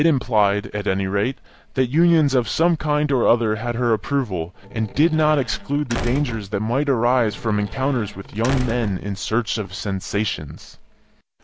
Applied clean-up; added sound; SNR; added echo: none; Squeak / Slam / Wood; 10 dB; none.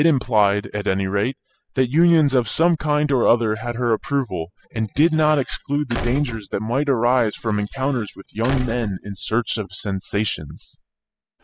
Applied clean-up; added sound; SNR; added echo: classical method spectral subtraction.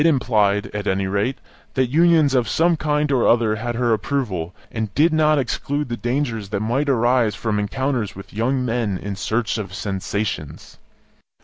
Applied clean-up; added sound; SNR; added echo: none; none; none; none.